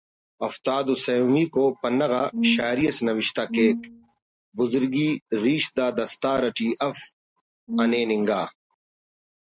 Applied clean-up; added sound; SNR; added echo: neural mask model RNNoise.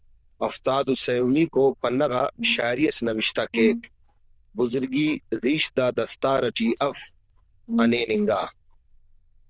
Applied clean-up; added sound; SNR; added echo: neural diffusion model UNIVERSE++.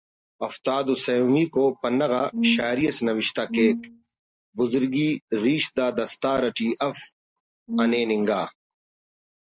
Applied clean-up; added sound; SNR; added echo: neural mask model DeepFilterNet 3.